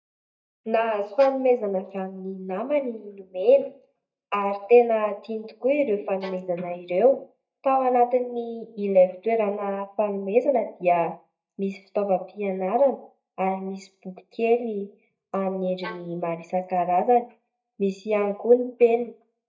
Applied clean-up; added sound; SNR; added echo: neural mask model DeepFilterNet 3.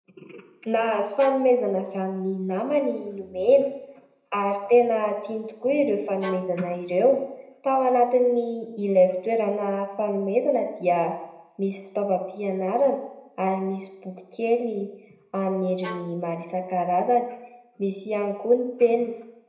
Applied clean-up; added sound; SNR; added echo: none; Bowed string instrument; 16 dB; reverberation time 0.8 s.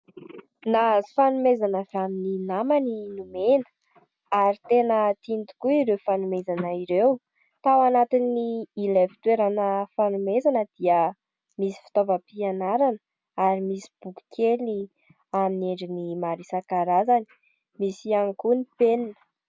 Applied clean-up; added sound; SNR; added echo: none; none; none; none.